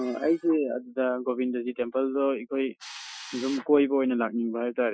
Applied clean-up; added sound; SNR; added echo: classical method Wiener filter.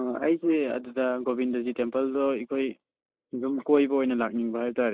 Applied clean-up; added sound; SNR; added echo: neural mask model Resemble Enhance denoiser.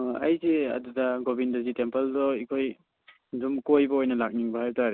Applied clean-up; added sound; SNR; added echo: none; none; none; none.